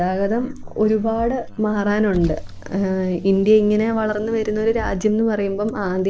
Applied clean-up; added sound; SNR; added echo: none; Bass drum + Car; 14 dB; none.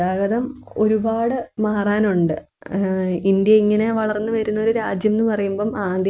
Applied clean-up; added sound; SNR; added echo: none; none; none; none.